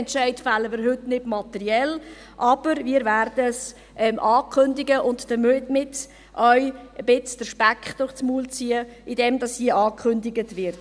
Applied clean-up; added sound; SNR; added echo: none; none; none; none.